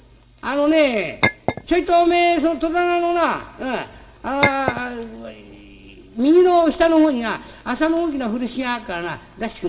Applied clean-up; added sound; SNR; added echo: none; Chink, clink; 5 dB; reverberation time 1.0 s.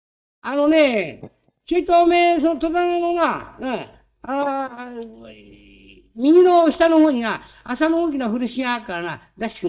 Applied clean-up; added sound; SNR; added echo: neural mask model DeepFilterNet 3.